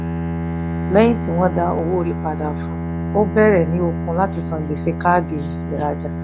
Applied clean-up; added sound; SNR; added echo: none; Bowed string instrument; 4 dB; none.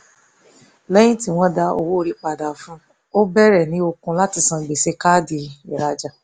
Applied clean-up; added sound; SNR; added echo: none; none; none; none.